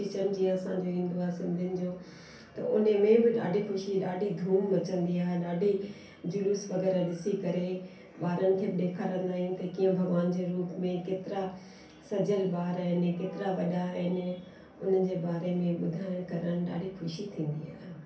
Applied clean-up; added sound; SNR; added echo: none; none; none; reverberation time 0.6 s.